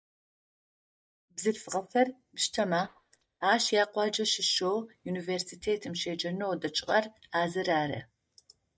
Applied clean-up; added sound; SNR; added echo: neural mask model DeepFilterNet 3.